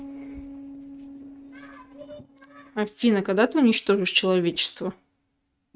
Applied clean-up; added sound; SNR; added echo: neural mask model RNNoise.